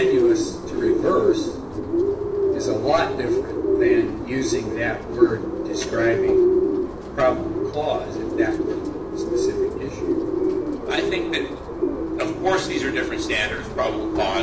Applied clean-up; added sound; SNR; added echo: none; Bird; -4 dB; reverberation time 0.7 s.